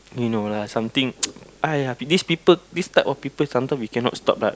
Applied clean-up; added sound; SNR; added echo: none; none; none; none.